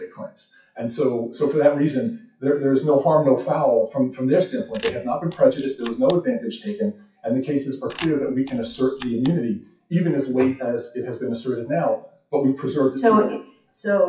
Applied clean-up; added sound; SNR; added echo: classical method WPE with log-MMSE.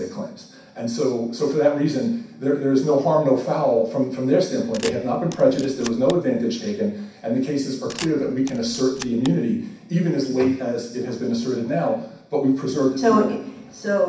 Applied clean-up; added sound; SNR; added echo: none; Camera; 16 dB; reverberation time 0.6 s.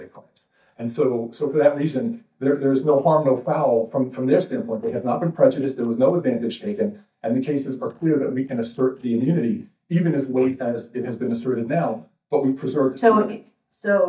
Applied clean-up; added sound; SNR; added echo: neural mask model DeepFilterNet 3.